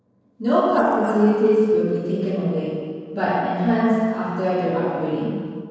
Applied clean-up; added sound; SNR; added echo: neural separator model SepFormer DNS4.